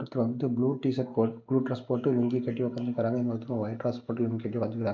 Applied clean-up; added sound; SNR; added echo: neural mask model Resemble Enhance denoiser.